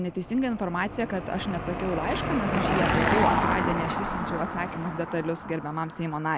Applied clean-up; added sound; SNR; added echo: none; Car passing by / Engine; 0 dB; none.